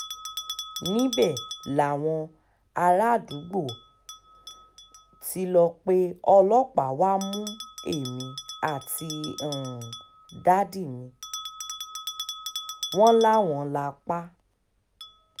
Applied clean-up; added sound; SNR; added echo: none; Bell; 14 dB; none.